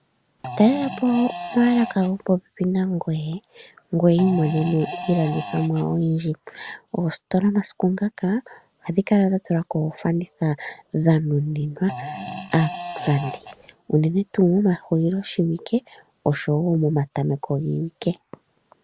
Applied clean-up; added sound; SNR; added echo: none; Fart; 10 dB; none.